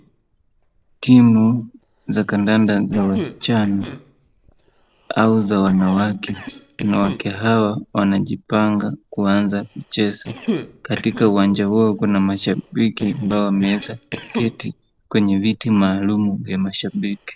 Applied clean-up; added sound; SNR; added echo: neural separator model SepFormer DNS4.